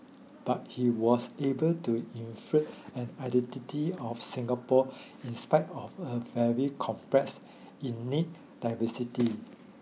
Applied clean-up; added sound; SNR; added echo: none; none; none; none.